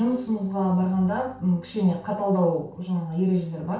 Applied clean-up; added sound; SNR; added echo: none; none; none; reverberation time 0.3 s.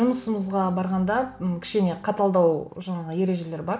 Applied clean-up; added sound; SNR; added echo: none; none; none; none.